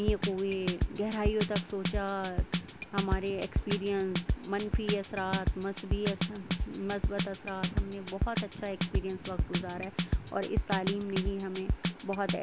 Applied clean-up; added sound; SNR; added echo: none; Drum kit; -1 dB; none.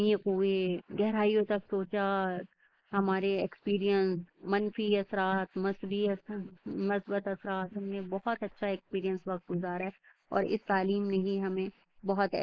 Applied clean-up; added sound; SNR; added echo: neural mask model Resemble Enhance denoiser.